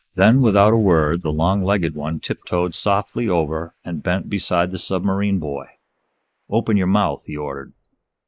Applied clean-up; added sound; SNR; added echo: neural mask model Resemble Enhance denoiser.